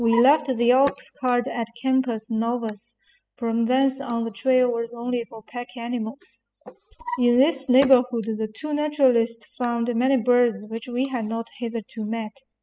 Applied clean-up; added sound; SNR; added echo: classical method spectral subtraction.